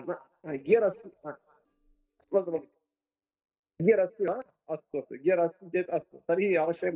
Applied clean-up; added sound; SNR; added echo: neural mask model DeepFilterNet 3.